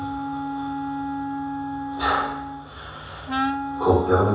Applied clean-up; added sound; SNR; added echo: none; Wind instrument, woodwind instrument; 3 dB; reverberation time 0.7 s.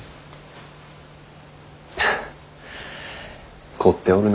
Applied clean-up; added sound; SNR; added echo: none; none; none; none.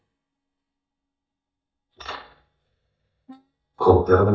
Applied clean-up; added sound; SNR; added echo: neural mask model DeepFilterNet 3.